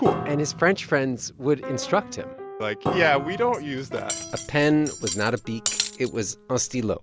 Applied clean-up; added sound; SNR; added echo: none; Piano + Cutlery, silverware; 8 dB; none.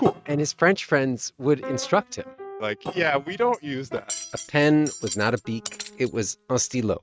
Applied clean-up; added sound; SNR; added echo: neural mask model RNNoise.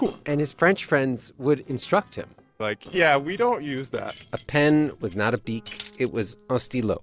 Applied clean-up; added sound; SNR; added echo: neural separator model SepFormer DNS4.